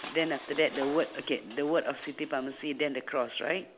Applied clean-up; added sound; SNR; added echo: none; Crushing; 17 dB; none.